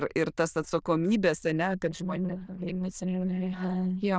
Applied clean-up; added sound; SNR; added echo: neural diffusion model UNIVERSE++.